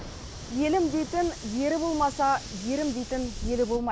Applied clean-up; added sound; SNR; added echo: none; Hiss + Thunder / Rain; 11 dB; none.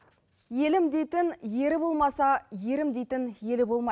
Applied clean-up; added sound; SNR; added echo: none; none; none; none.